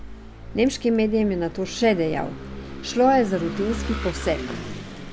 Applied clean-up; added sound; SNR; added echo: none; Engine / Vehicle; 10 dB; none.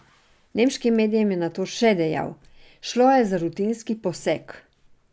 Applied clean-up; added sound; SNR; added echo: none; none; none; none.